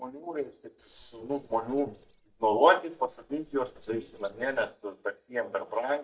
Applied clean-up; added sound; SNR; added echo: neural mask model DeepFilterNet 3.